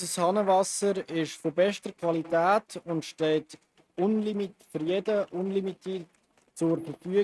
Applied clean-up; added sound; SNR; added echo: neural mask model RNNoise.